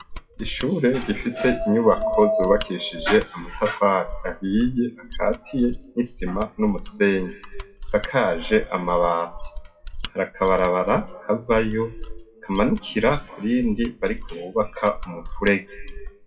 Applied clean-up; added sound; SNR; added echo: classical method WPE with log-MMSE.